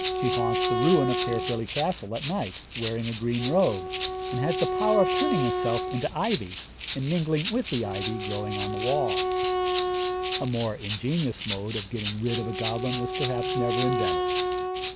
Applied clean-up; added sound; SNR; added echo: none; Rattle (instrument) + Wind instrument, woodwind instrument; -1 dB; none.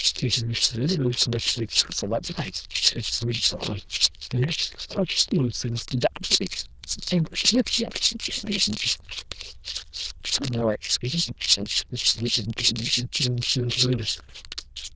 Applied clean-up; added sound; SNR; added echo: neural diffusion model UNIVERSE++.